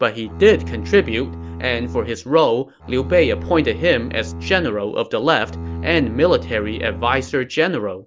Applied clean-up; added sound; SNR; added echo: none; Bowed string instrument; 11 dB; none.